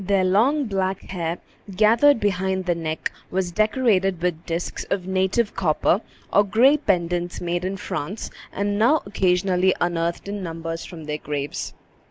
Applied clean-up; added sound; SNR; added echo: none; none; none; none.